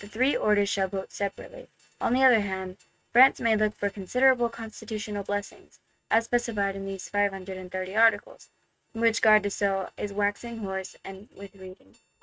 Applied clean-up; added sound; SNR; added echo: neural mask model RNNoise.